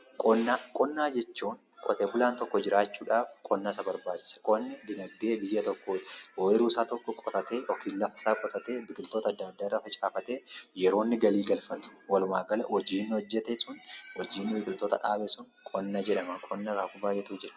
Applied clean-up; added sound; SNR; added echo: none; none; none; none.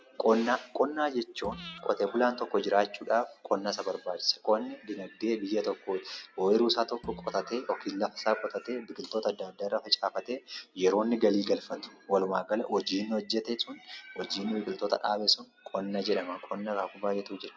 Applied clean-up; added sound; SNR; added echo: none; Bowed string instrument + Breathing; 20 dB; none.